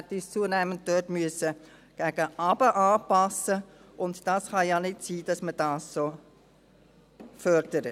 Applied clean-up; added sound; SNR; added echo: none; none; none; none.